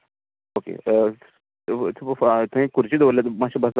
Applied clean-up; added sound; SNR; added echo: none; none; none; none.